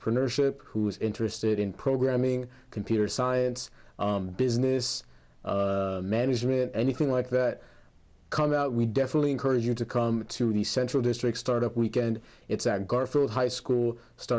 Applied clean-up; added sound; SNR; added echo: none; none; none; none.